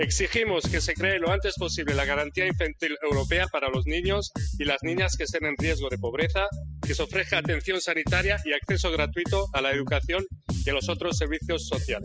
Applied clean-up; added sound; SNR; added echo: classical method spectral subtraction.